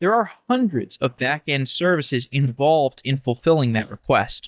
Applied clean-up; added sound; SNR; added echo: neural mask model DeepFilterNet 3.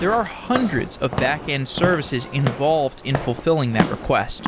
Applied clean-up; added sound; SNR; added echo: none; Walk, footsteps / Siren; 6 dB; none.